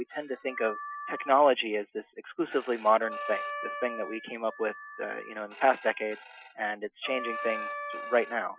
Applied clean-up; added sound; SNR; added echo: classical method Wiener filter.